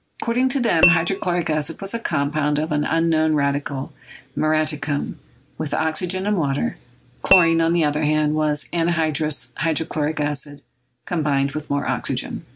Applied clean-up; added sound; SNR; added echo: none; Tap / Glass; 4 dB; none.